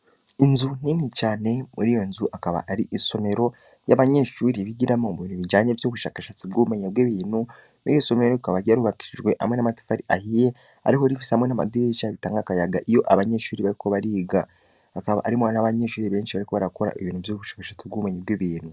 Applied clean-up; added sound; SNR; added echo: none; none; none; none.